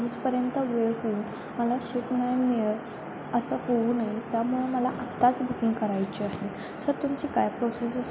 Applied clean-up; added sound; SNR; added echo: none; none; none; none.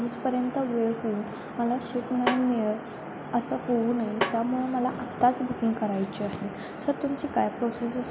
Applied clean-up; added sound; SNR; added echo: none; Snare drum; 8 dB; none.